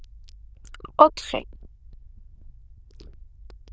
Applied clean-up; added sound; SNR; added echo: neural diffusion model UNIVERSE++.